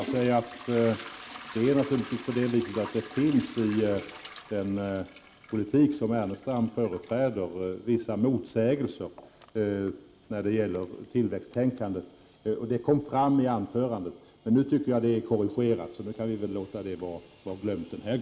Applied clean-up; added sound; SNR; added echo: none; Trickle, dribble / Toilet flush / Hiss; 19 dB; none.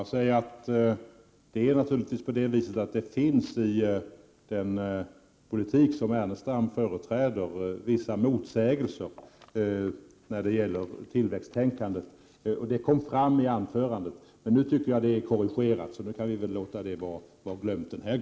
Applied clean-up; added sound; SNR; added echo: none; none; none; none.